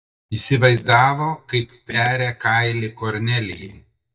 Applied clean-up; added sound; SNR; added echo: neural mask model DeepFilterNet 3.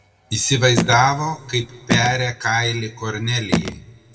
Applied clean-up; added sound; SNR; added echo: none; Telephone; 6 dB; reverberation time 2.0 s.